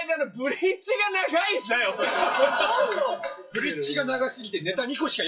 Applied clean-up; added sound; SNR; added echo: classical method WPE with log-MMSE.